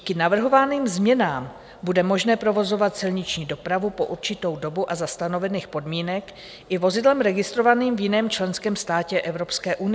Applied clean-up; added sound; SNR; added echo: none; none; none; none.